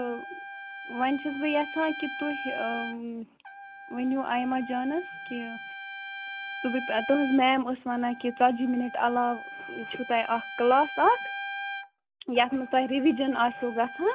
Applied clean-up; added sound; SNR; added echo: none; Trumpet; 11 dB; none.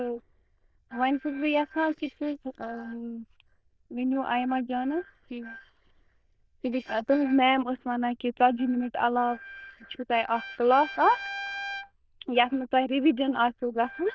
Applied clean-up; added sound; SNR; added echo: neural diffusion model UNIVERSE++.